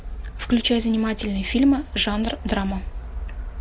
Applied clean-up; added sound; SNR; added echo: none; none; none; none.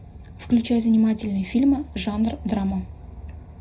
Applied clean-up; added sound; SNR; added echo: none; none; none; reverberation time 0.3 s.